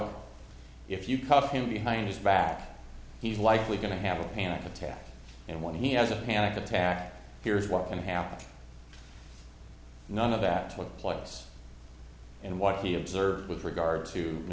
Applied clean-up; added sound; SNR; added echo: none; none; none; none.